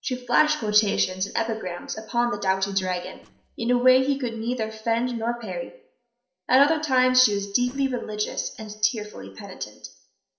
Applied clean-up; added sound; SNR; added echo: neural separator model SepFormer DNS4.